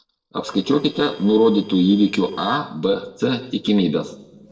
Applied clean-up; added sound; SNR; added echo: neural separator model SepFormer DNS4.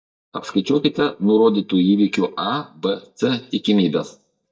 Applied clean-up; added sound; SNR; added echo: neural mask model DeepFilterNet 3.